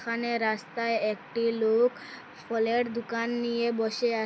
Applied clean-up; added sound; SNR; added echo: none; none; none; none.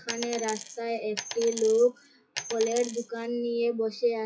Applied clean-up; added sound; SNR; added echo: classical method WPE with log-MMSE.